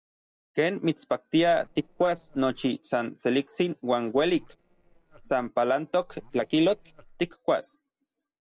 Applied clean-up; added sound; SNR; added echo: neural separator model SepFormer DNS4.